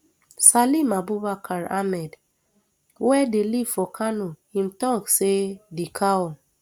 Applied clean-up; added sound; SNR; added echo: none; none; none; none.